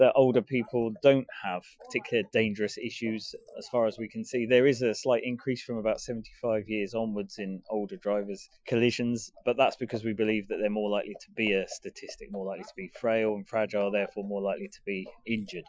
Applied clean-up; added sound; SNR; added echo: classical method Wiener filter.